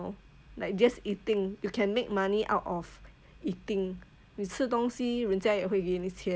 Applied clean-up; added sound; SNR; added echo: none; none; none; none.